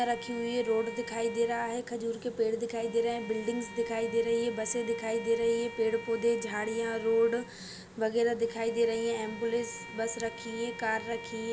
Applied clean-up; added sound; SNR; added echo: none; Bowed string instrument; 15 dB; none.